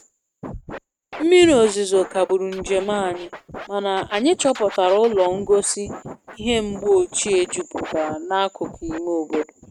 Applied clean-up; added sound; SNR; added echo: neural mask model RNNoise.